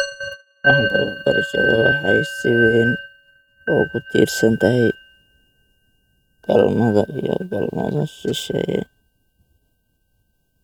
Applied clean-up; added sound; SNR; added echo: neural mask model RNNoise.